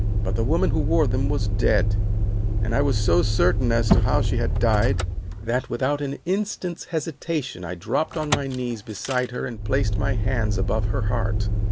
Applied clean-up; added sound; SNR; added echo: none; Motor vehicle (road); -3 dB; none.